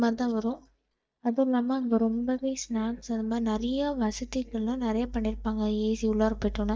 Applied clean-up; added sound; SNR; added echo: neural mask model DeepFilterNet 3.